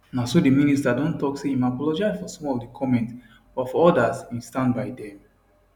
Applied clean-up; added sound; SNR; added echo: none; none; none; none.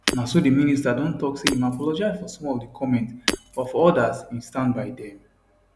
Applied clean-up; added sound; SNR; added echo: none; Shatter; 9 dB; none.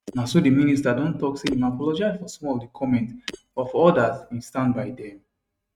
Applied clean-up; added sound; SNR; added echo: neural mask model RNNoise.